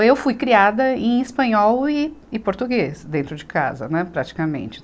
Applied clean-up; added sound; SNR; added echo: none; none; none; none.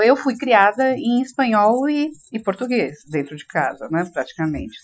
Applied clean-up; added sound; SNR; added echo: classical method Wiener filter.